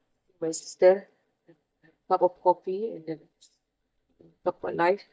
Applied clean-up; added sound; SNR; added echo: neural mask model DeepFilterNet 3.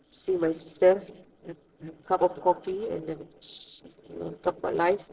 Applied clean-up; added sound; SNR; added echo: neural separator model SepFormer DNS4.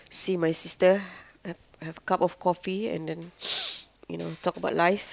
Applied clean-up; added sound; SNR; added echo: none; none; none; none.